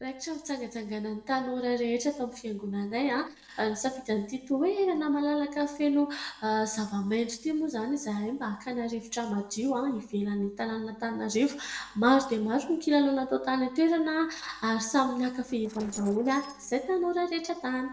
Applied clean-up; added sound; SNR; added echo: neural separator model SepFormer DNS4.